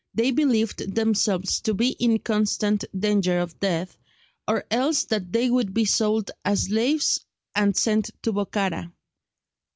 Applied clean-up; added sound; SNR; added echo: none; none; none; none.